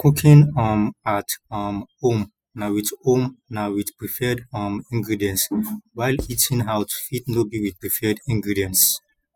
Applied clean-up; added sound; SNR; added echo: classical method spectral subtraction.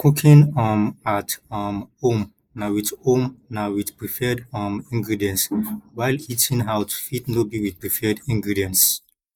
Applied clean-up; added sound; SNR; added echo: neural mask model Resemble Enhance denoiser.